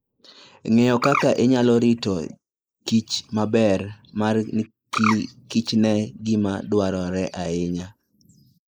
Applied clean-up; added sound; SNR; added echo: neural mask model Resemble Enhance denoiser.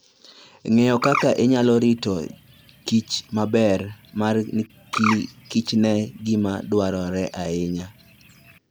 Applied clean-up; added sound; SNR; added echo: none; Bird; 12 dB; none.